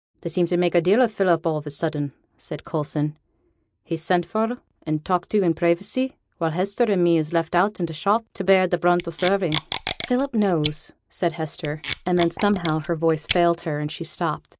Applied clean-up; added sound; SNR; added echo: neural mask model Resemble Enhance denoiser.